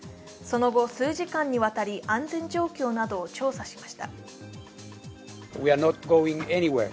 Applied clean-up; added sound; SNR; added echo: none; none; none; none.